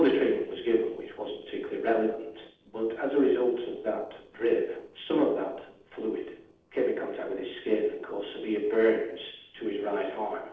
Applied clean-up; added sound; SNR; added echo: neural separator model SepFormer DNS4.